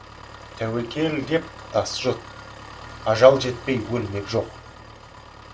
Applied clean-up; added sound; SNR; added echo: none; Engine; 16 dB; none.